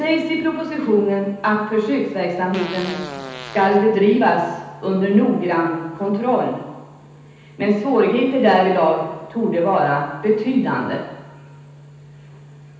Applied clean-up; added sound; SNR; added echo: none; Fart; 14 dB; reverberation time 0.9 s.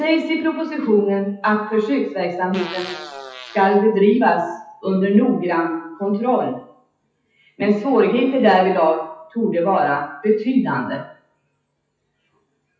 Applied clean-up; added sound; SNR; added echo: classical method WPE with log-MMSE.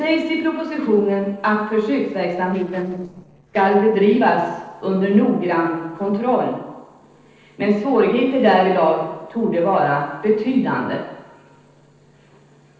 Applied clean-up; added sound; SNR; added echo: neural separator model SepFormer DNS4.